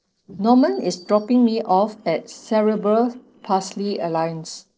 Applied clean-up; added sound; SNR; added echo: neural separator model SepFormer DNS4.